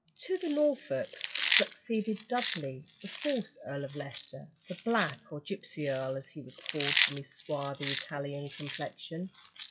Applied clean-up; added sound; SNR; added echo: classical method WPE with log-MMSE.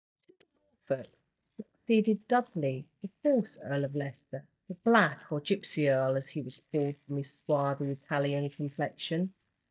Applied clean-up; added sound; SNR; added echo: neural mask model DeepFilterNet 3.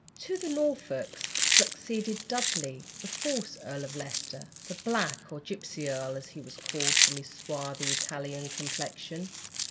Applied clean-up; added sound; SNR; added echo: none; Chewing, mastication; -2 dB; reverberation time 1.6 s.